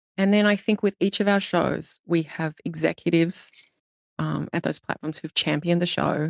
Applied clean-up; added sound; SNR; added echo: neural mask model DeepFilterNet 3.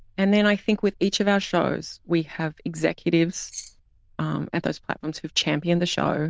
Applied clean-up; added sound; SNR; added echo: neural diffusion model UNIVERSE++.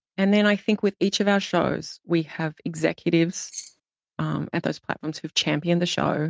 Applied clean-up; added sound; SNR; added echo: neural mask model RNNoise.